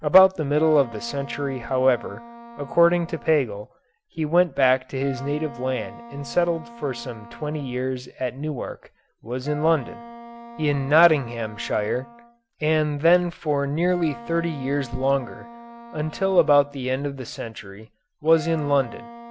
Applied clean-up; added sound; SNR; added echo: none; Wind instrument, woodwind instrument; 18 dB; none.